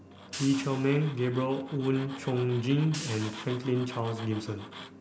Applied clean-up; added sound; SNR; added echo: none; Tools + Hi-hat; 15 dB; none.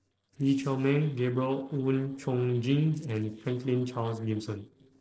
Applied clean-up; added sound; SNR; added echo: neural separator model SepFormer DNS4.